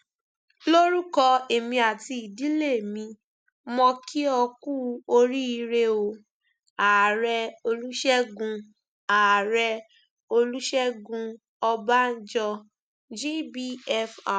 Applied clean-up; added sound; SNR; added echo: none; none; none; none.